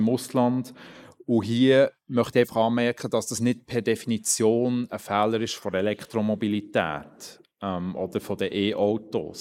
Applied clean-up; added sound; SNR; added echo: neural mask model Resemble Enhance denoiser.